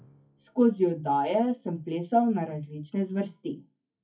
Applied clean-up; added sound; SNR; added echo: classical method WPE with log-MMSE.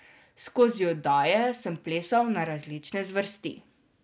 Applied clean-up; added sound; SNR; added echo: none; none; none; none.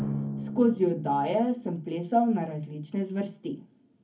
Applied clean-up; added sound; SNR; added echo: none; Drum; 10 dB; reverberation time 0.3 s.